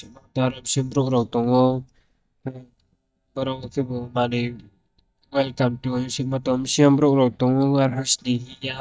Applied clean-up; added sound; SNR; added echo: neural mask model DeepFilterNet 3.